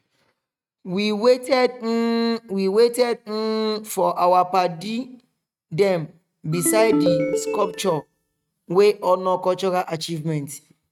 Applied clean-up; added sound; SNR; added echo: neural mask model RNNoise.